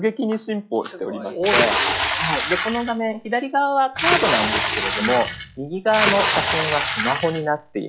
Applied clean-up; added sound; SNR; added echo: classical method log-MMSE.